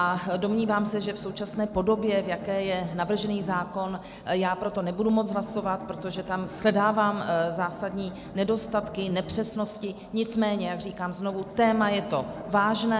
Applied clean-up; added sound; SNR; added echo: none; Bowed string instrument; 17 dB; none.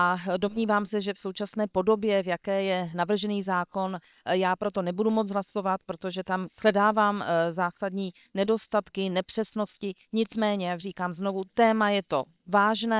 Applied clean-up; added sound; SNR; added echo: neural separator model SepFormer WHAM!.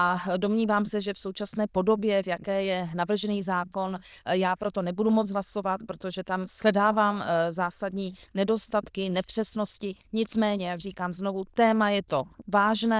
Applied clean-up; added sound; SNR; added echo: neural diffusion model UNIVERSE++.